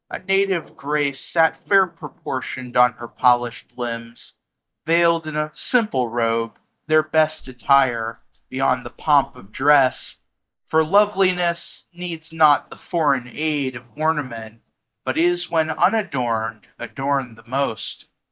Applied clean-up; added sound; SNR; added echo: neural mask model DeepFilterNet 3.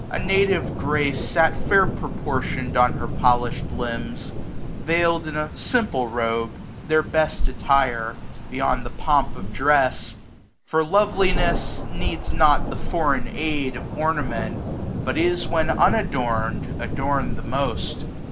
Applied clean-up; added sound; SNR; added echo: none; Thunder; 2 dB; none.